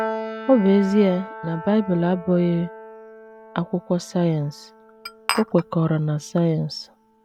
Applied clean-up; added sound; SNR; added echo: none; Glass + Piano; 12 dB; none.